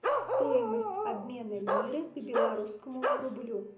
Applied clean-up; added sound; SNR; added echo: none; Bark; -4 dB; reverberation time 0.4 s.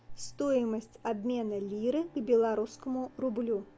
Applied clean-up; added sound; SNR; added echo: none; none; none; none.